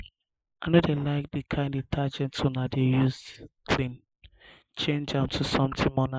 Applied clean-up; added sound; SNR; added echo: neural mask model Resemble Enhance denoiser.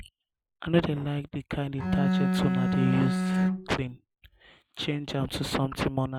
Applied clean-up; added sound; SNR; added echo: none; Bowed string instrument; -4 dB; none.